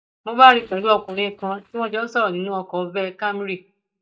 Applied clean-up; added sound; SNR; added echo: neural mask model DeepFilterNet 3.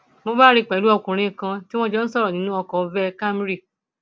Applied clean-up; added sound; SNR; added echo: none; none; none; none.